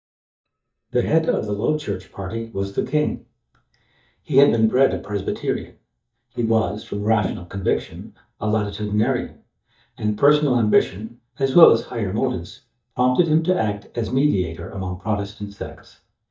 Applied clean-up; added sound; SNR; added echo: neural mask model DeepFilterNet 3.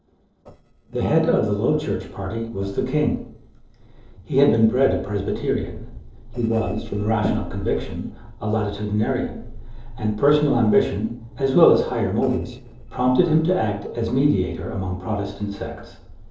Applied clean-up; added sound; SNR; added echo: neural separator model SepFormer DNS4.